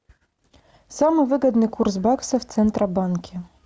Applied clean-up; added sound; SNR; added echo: none; none; none; none.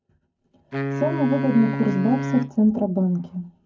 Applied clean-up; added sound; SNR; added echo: none; Wind instrument, woodwind instrument; 6 dB; reverberation time 0.3 s.